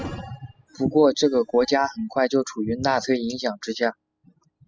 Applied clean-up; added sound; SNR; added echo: classical method spectral subtraction.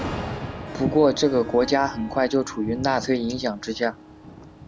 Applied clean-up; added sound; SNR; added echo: none; Thunder / Rain + Harp; 11 dB; none.